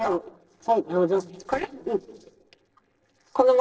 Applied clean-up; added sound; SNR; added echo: neural separator model SepFormer DNS4.